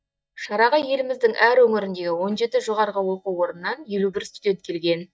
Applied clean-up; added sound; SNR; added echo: neural mask model DeepFilterNet 3.